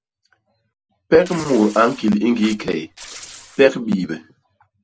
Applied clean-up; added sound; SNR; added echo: none; Tearing; 19 dB; none.